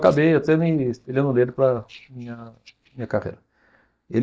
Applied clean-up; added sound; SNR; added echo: neural mask model DeepFilterNet 3.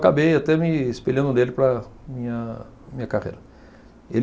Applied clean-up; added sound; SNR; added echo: none; none; none; none.